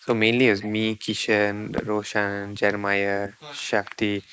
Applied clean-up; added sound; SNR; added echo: neural mask model Resemble Enhance denoiser.